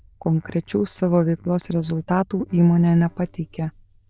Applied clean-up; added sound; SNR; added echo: neural diffusion model UNIVERSE++.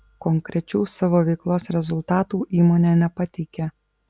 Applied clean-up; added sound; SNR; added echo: none; none; none; none.